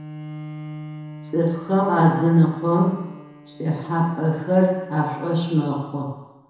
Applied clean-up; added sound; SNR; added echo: none; Bowed string instrument; 18 dB; reverberation time 1.0 s.